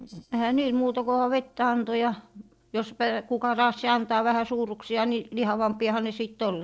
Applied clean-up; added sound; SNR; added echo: neural separator model SepFormer DNS4.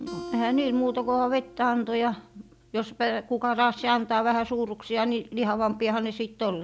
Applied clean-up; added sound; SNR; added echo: none; Acoustic guitar; 16 dB; none.